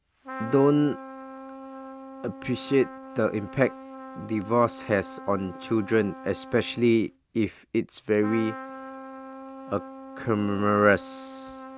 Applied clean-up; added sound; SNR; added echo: none; Trumpet; 14 dB; none.